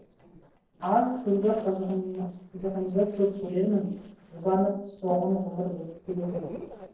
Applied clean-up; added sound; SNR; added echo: neural separator model SepFormer DNS4.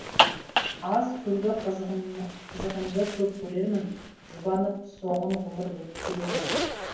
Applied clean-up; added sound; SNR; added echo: none; Zipper (clothing); 2 dB; reverberation time 0.9 s.